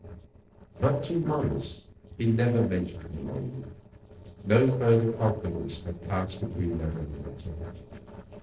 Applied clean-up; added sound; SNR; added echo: neural separator model SepFormer DNS4.